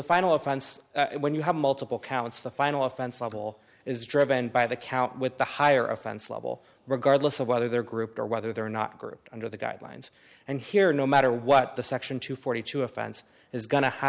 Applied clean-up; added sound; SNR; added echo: none; none; none; none.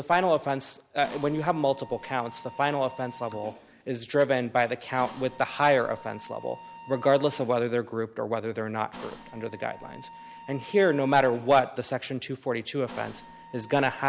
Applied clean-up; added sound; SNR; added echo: none; Mechanisms; 19 dB; none.